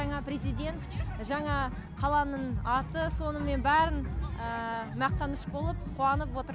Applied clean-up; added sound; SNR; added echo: none; none; none; none.